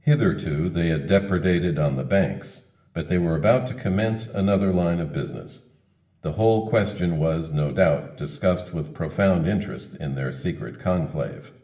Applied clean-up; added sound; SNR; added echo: none; none; none; reverberation time 0.7 s.